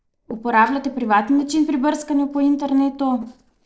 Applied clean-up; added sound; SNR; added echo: neural separator model SepFormer DNS4.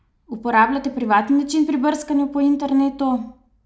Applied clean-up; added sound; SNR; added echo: none; none; none; none.